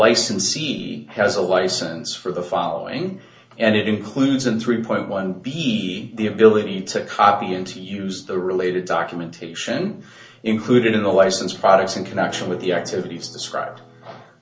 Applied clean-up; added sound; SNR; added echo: none; Acoustic guitar / Strum; 18 dB; reverberation time 0.2 s.